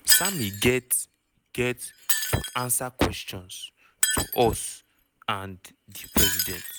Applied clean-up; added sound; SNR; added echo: none; Shatter; 1 dB; none.